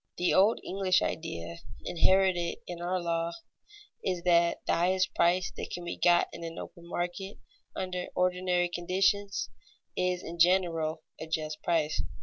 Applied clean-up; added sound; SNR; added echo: none; none; none; none.